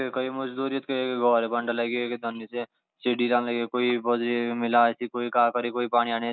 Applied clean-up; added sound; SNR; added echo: none; none; none; none.